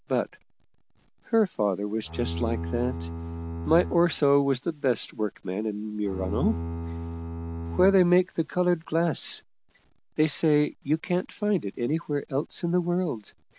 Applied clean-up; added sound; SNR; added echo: none; Bowed string instrument; 6 dB; none.